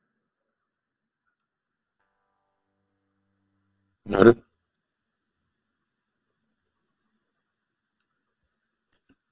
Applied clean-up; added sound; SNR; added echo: neural separator model SepFormer WHAM!.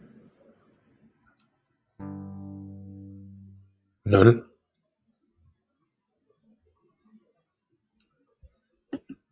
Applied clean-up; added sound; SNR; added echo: classical method log-MMSE.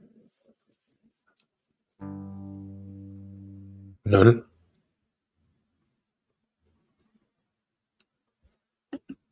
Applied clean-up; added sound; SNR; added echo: neural mask model RNNoise.